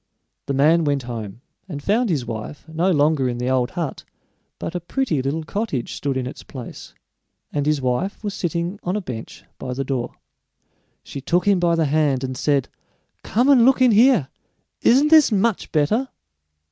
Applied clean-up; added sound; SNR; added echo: none; none; none; none.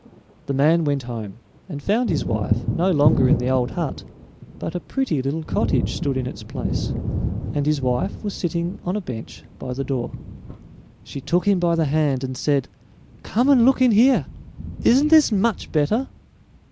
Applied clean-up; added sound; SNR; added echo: none; Thunder; 7 dB; none.